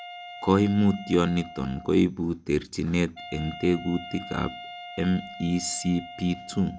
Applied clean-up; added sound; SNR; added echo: none; Wind instrument, woodwind instrument; 16 dB; none.